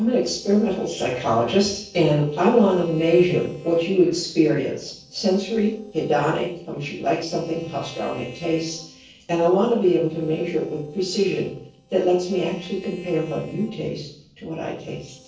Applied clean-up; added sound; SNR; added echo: neural separator model SepFormer DNS4.